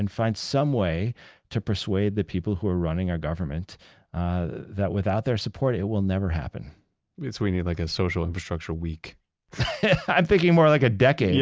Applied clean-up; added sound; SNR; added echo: none; none; none; none.